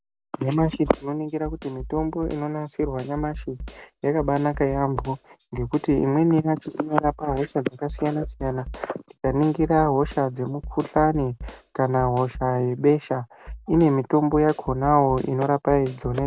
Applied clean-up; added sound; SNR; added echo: none; Snare drum; 15 dB; none.